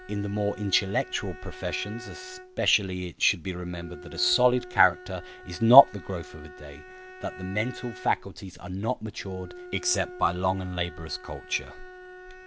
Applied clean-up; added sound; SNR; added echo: none; Bowed string instrument; 17 dB; none.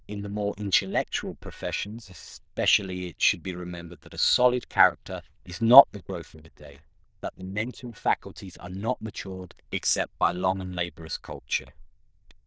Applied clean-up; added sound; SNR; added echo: neural diffusion model UNIVERSE++.